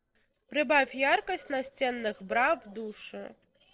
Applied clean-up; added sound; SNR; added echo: neural separator model SepFormer DNS4.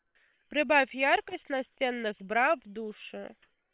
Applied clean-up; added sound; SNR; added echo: neural separator model SepFormer WHAM!.